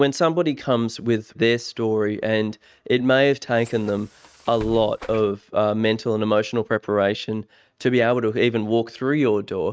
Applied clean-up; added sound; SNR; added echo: neural mask model RNNoise.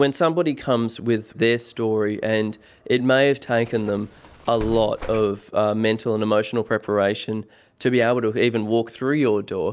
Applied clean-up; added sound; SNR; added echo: none; Bus; 16 dB; none.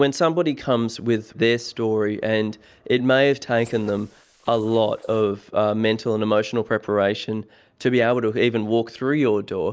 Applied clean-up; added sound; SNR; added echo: neural mask model Resemble Enhance denoiser.